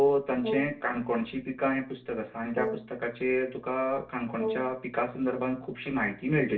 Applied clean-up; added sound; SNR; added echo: neural separator model SepFormer DNS4.